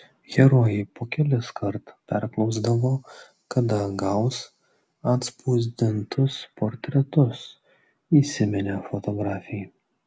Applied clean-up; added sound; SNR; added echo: none; none; none; none.